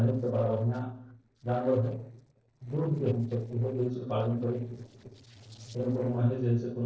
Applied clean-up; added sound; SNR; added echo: neural separator model SepFormer DNS4.